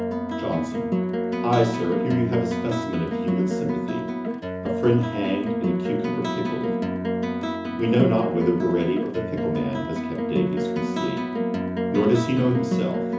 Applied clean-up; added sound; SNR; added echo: none; Plucked string instrument; 0 dB; reverberation time 0.6 s.